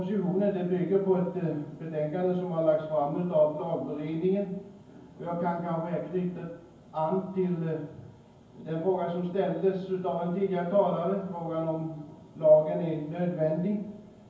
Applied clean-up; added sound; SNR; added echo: none; none; none; reverberation time 0.9 s.